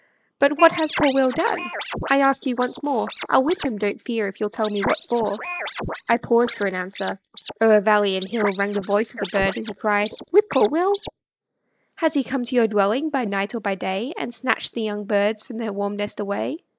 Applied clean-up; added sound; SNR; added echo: neural mask model Resemble Enhance denoiser.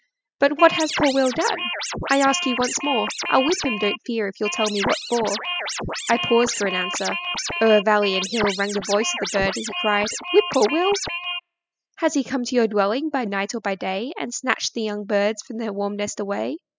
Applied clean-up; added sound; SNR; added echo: classical method spectral subtraction.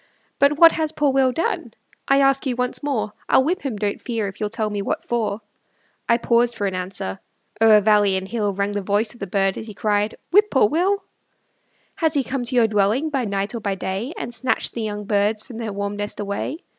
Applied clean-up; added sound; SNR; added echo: none; none; none; none.